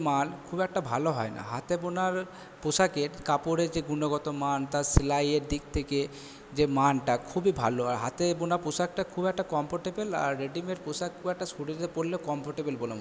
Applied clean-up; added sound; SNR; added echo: none; none; none; none.